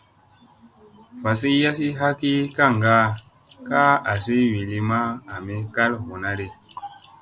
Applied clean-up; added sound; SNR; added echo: none; none; none; none.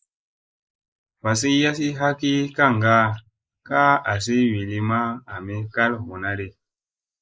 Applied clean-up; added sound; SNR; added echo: neural mask model Resemble Enhance denoiser.